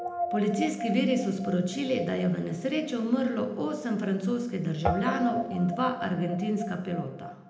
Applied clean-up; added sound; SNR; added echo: none; Guitar; 8 dB; reverberation time 0.8 s.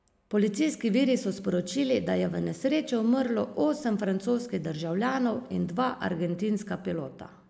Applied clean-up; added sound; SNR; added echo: none; none; none; none.